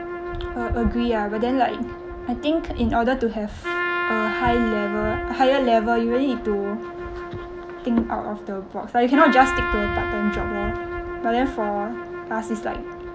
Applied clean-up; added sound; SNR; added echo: none; Trumpet; 6 dB; none.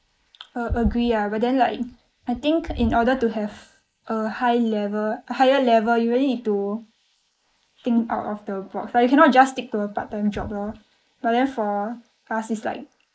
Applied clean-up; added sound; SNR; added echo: neural mask model Resemble Enhance denoiser.